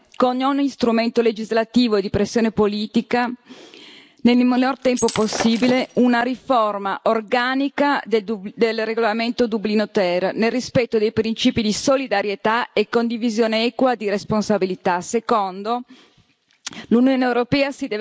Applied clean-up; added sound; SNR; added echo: none; Shatter; 10 dB; none.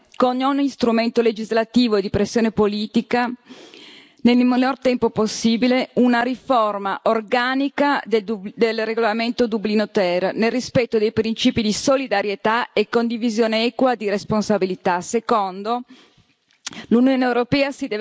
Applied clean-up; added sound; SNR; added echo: none; none; none; none.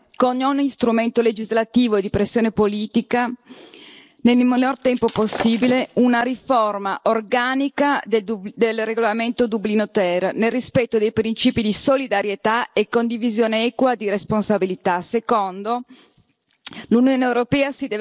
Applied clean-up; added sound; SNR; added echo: neural separator model SepFormer DNS4.